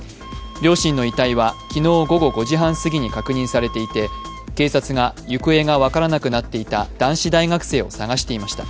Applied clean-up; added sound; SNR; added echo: none; Wind instrument, woodwind instrument; 18 dB; none.